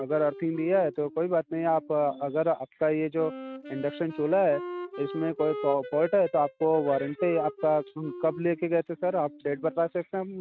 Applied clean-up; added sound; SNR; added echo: neural mask model RNNoise.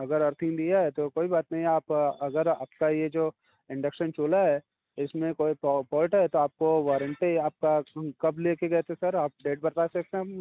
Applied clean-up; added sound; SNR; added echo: none; none; none; none.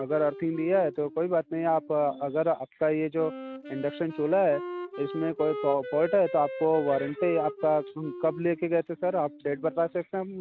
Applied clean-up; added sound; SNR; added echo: none; Wind instrument, woodwind instrument; 12 dB; none.